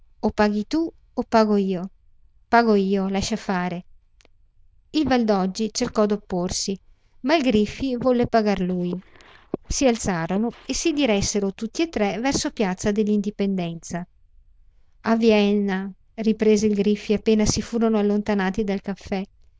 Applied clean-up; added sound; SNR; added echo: neural diffusion model UNIVERSE++.